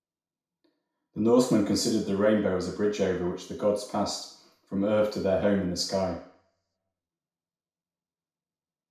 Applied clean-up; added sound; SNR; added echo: none; none; none; reverberation time 0.6 s.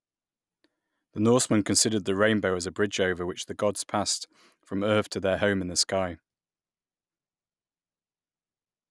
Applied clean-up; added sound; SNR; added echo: none; none; none; none.